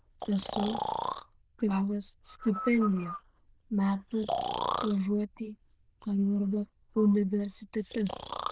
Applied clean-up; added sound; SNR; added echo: neural diffusion model UNIVERSE++.